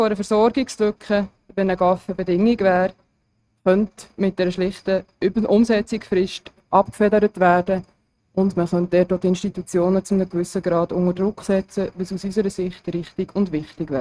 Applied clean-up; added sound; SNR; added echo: neural mask model RNNoise.